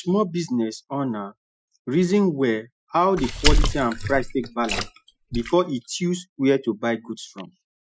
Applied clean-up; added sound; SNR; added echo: classical method Wiener filter.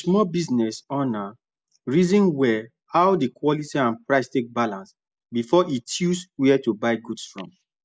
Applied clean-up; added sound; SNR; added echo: none; none; none; none.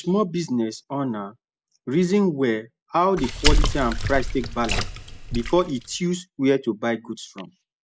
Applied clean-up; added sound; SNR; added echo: none; Water / Splash, splatter; -1 dB; none.